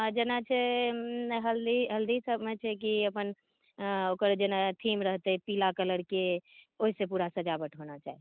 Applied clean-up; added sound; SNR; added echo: none; none; none; none.